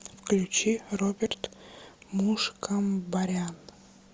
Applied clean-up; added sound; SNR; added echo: none; none; none; none.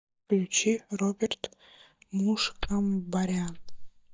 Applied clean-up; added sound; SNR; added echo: neural mask model DeepFilterNet 3.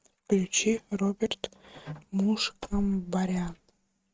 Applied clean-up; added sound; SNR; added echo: neural mask model RNNoise.